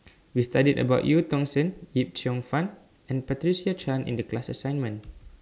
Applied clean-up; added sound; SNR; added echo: none; none; none; none.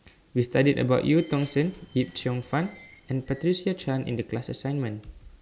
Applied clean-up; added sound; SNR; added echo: none; Glass; 13 dB; none.